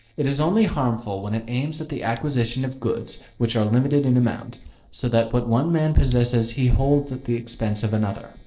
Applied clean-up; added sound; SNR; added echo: neural separator model SepFormer DNS4.